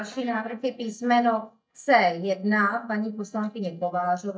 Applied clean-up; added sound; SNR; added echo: neural mask model DeepFilterNet 3.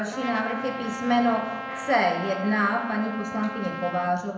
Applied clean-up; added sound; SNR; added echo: none; Trumpet; 9 dB; reverberation time 0.7 s.